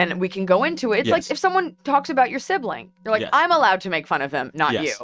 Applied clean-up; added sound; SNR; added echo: neural mask model RNNoise.